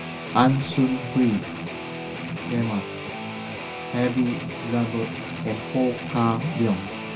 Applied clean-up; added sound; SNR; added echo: none; Guitar; 7 dB; reverberation time 0.2 s.